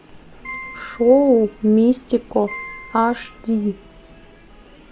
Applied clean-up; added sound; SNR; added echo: none; Piano; 19 dB; none.